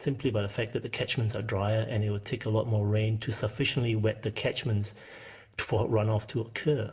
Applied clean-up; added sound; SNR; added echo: none; none; none; reverberation time 0.5 s.